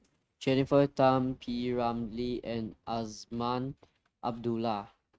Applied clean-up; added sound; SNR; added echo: neural mask model RNNoise.